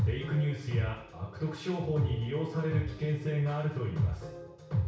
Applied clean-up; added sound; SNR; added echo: none; none; none; reverberation time 0.6 s.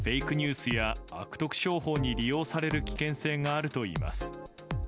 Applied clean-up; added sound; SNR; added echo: none; none; none; none.